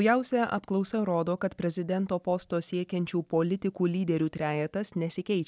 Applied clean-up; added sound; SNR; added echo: none; none; none; none.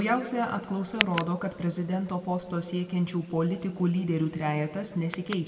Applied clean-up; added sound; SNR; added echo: none; Tick; 12 dB; reverberation time 1.6 s.